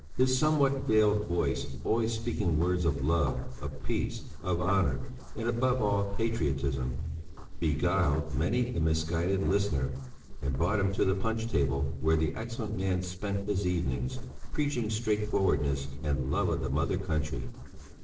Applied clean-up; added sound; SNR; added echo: neural separator model SepFormer DNS4.